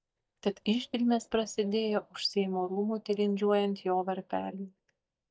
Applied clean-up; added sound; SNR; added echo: neural mask model DeepFilterNet 3.